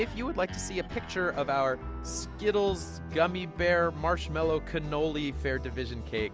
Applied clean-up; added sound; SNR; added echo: none; none; none; none.